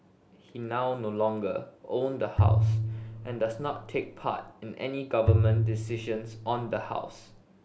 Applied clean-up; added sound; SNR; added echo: none; Bowed string instrument; -4 dB; none.